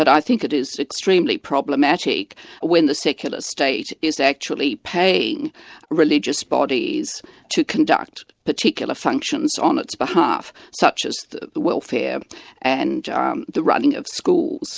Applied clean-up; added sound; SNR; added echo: none; none; none; none.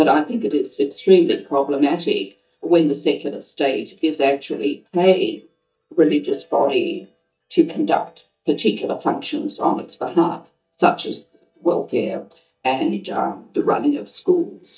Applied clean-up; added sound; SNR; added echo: neural mask model DeepFilterNet 3.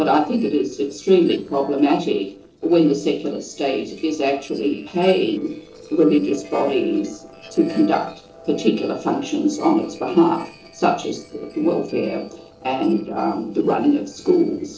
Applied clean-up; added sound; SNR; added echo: neural separator model SepFormer DNS4.